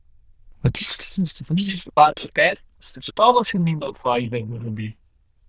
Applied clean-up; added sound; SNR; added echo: neural diffusion model UNIVERSE++.